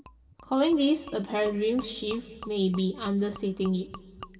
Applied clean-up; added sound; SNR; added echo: none; Gurgling / Liquid; 20 dB; reverberation time 2.8 s.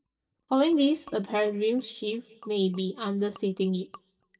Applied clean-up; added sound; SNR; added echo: neural mask model DeepFilterNet 3.